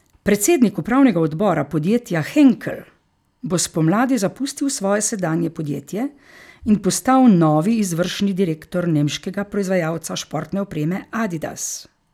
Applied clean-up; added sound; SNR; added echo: none; none; none; none.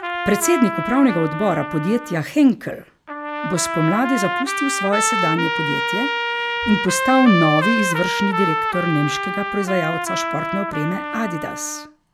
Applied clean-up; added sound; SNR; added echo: none; Trumpet; 3 dB; none.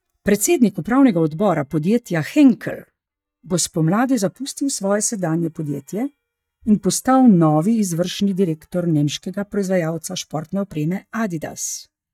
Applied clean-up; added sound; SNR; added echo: neural mask model DeepFilterNet 3.